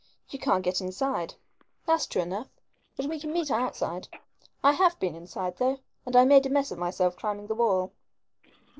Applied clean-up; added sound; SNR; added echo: neural separator model SepFormer DNS4.